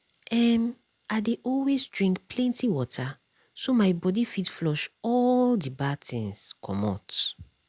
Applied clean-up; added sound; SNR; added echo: none; none; none; none.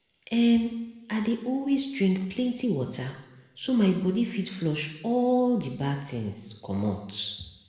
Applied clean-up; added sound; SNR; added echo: none; none; none; reverberation time 1.0 s.